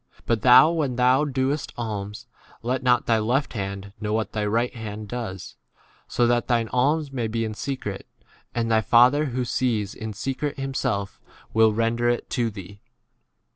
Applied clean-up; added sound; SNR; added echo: none; none; none; none.